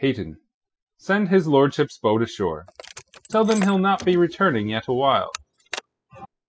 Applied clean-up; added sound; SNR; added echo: classical method spectral subtraction.